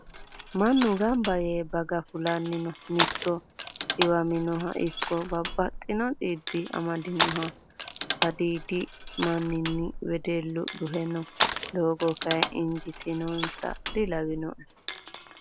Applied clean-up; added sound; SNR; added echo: none; Crushing; 3 dB; none.